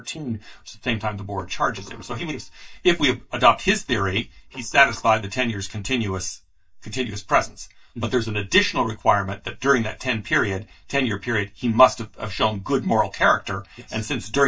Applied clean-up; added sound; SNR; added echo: neural mask model DeepFilterNet 3.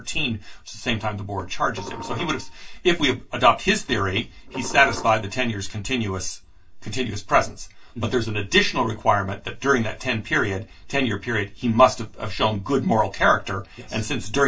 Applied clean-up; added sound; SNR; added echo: none; Dishes, pots, and pans; 13 dB; reverberation time 0.2 s.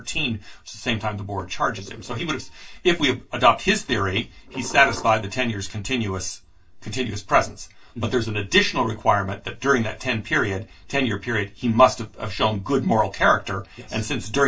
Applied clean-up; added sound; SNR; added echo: neural separator model SepFormer DNS4.